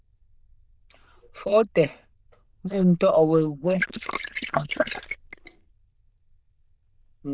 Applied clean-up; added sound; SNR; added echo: neural diffusion model UNIVERSE++.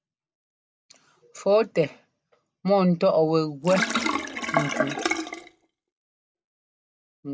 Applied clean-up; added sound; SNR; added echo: none; Sink (filling or washing); 2 dB; none.